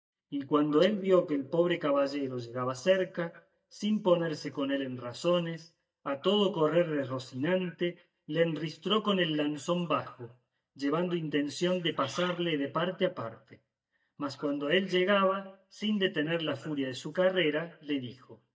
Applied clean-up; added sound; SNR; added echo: neural mask model DeepFilterNet 3.